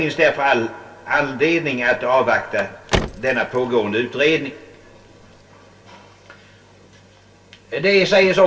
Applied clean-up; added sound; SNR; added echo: none; Car; 10 dB; reverberation time 0.2 s.